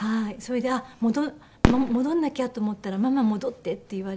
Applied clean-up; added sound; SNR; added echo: none; Fireworks; 6 dB; none.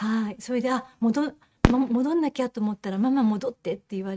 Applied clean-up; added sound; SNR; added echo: neural mask model RNNoise.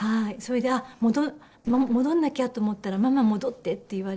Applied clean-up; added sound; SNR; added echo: neural separator model SepFormer DNS4.